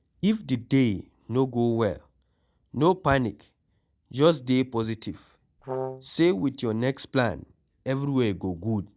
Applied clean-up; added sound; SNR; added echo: none; Brass instrument; 7 dB; none.